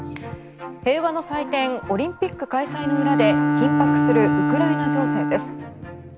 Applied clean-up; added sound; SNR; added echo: none; Bowed string instrument; -2 dB; none.